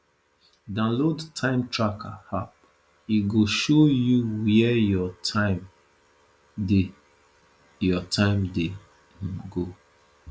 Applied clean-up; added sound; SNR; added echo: none; none; none; none.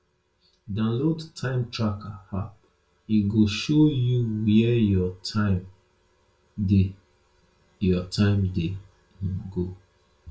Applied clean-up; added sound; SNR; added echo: none; none; none; reverberation time 0.2 s.